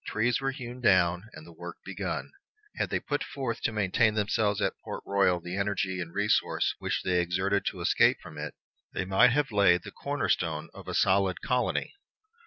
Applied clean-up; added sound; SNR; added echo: none; none; none; none.